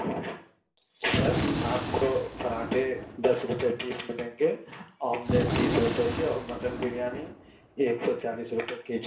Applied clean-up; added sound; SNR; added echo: none; Gunshot, gunfire; 3 dB; reverberation time 0.5 s.